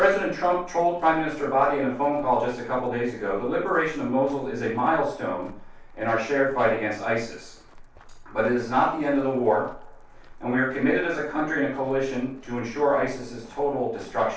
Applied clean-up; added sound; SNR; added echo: none; Walk, footsteps; 20 dB; reverberation time 0.3 s.